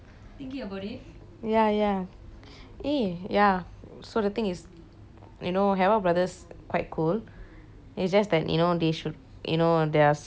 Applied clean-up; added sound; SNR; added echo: none; none; none; none.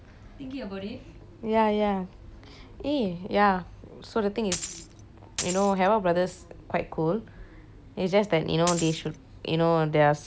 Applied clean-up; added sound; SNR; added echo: none; Coin (dropping); 8 dB; none.